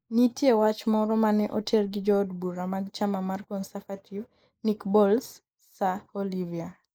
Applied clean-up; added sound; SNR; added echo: neural mask model Resemble Enhance denoiser.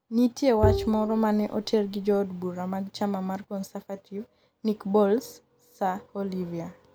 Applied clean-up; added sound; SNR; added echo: none; Bowed string instrument; 3 dB; none.